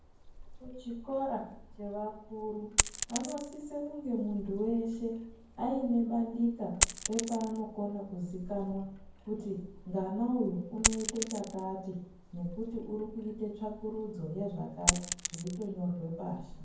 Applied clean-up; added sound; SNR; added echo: none; Coin (dropping); 2 dB; reverberation time 0.9 s.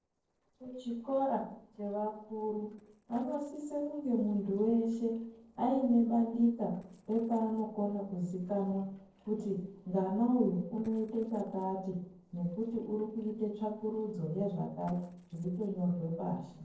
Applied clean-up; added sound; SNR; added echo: neural separator model SepFormer DNS4.